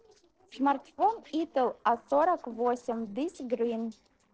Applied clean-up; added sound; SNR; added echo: neural separator model SepFormer DNS4.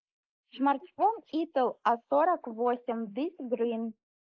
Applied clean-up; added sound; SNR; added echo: neural mask model Resemble Enhance denoiser.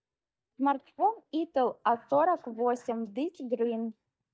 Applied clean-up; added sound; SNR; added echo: neural mask model DeepFilterNet 3.